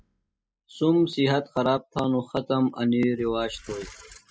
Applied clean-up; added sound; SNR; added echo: classical method spectral subtraction.